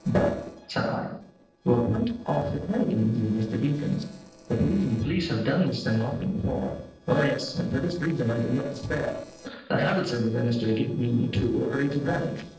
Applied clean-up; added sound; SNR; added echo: neural separator model SepFormer DNS4.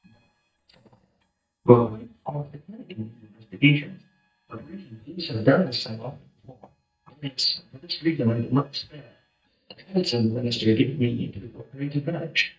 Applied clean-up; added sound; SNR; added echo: neural mask model DeepFilterNet 3.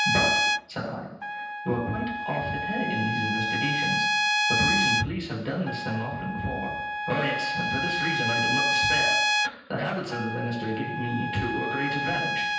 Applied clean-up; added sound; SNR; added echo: none; Trumpet; -3 dB; reverberation time 0.9 s.